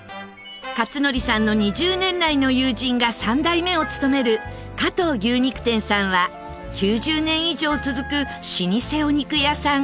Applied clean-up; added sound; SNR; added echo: none; Wind instrument, woodwind instrument; 15 dB; none.